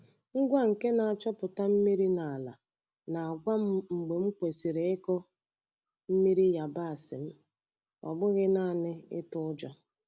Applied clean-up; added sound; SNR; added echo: none; none; none; none.